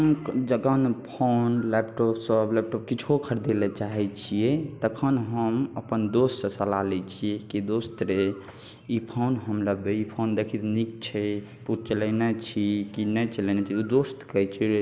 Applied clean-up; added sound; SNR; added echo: none; none; none; none.